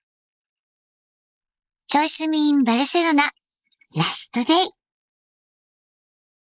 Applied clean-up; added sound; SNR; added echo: neural mask model Resemble Enhance denoiser.